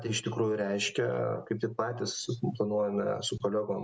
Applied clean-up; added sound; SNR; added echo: none; none; none; none.